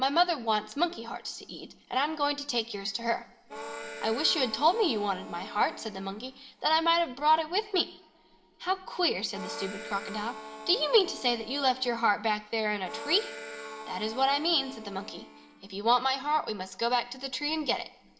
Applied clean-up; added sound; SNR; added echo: none; Harmonica; 13 dB; reverberation time 1.2 s.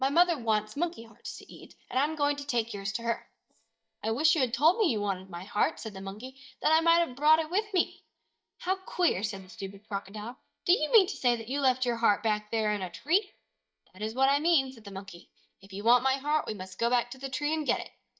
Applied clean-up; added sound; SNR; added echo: neural mask model DeepFilterNet 3.